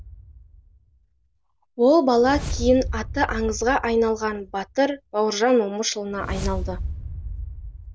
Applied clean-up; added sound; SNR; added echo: none; Whoosh, swoosh, swish; 10 dB; none.